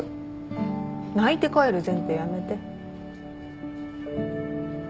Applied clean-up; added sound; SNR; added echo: none; none; none; none.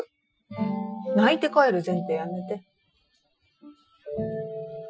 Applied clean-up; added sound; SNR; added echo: classical method Wiener filter.